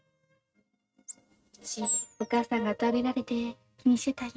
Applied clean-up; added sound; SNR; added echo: neural mask model RNNoise.